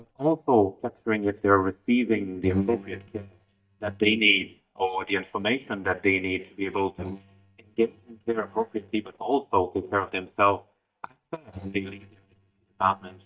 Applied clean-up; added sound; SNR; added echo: neural mask model DeepFilterNet 3.